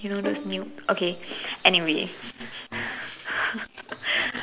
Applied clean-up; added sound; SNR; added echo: none; Bowed string instrument; 12 dB; none.